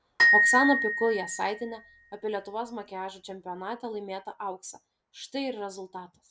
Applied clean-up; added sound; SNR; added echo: none; Glockenspiel; -4 dB; none.